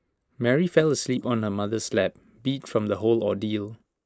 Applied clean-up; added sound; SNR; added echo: neural mask model Resemble Enhance denoiser.